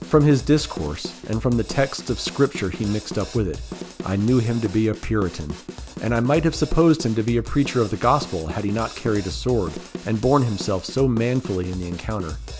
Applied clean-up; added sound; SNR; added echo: none; Drum kit; 13 dB; none.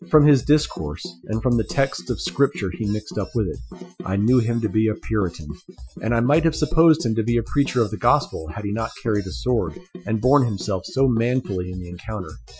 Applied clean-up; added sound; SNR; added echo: classical method Wiener filter.